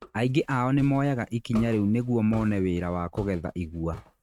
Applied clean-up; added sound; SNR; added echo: neural mask model RNNoise.